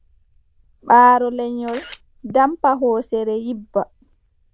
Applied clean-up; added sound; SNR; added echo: neural diffusion model UNIVERSE++.